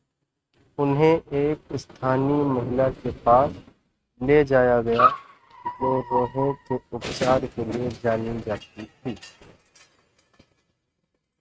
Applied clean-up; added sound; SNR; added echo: neural mask model RNNoise.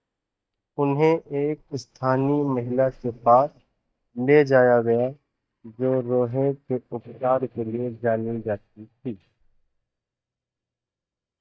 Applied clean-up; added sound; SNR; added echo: neural mask model DeepFilterNet 3.